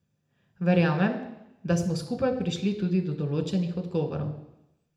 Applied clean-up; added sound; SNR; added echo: none; none; none; reverberation time 0.8 s.